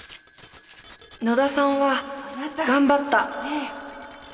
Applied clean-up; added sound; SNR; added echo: none; Bicycle bell; 12 dB; none.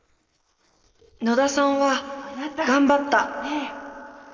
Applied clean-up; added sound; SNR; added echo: neural mask model Resemble Enhance denoiser.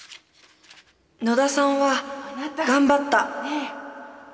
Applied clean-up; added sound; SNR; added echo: none; none; none; none.